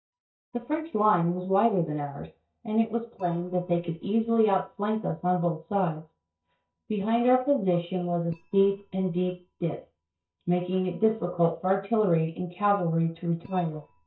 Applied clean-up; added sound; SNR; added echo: neural mask model DeepFilterNet 3.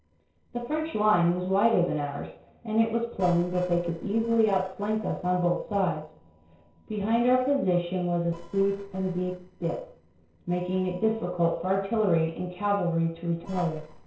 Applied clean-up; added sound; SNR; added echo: neural separator model SepFormer DNS4.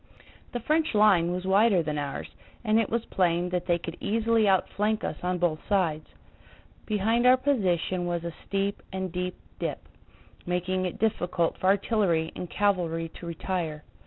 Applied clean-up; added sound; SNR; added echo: none; none; none; none.